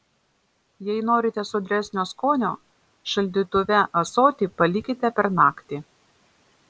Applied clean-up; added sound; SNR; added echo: none; none; none; none.